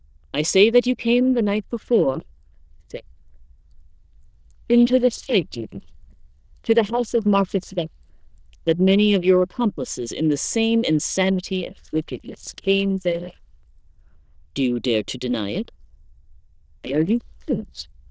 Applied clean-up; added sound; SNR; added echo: neural diffusion model UNIVERSE++.